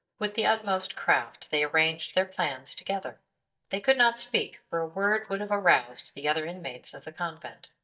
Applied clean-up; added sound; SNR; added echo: neural mask model DeepFilterNet 3.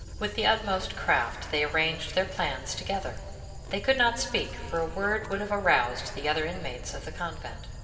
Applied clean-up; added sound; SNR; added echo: none; Dog; 10 dB; reverberation time 2.4 s.